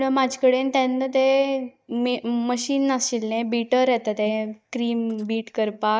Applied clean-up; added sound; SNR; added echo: neural mask model DeepFilterNet 3.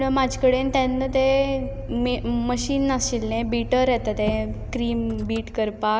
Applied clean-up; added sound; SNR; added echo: none; Motor vehicle (road); 9 dB; none.